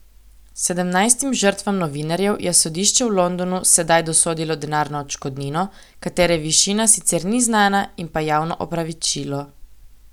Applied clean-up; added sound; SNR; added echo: none; none; none; none.